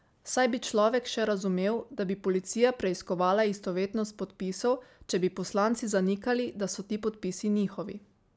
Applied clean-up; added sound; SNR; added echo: none; none; none; none.